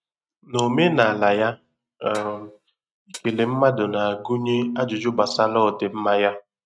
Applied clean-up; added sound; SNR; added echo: neural mask model RNNoise.